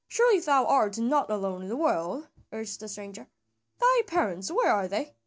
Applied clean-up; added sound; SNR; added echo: none; none; none; none.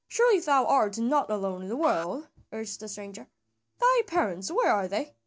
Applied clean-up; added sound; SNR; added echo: none; Alarm; 17 dB; none.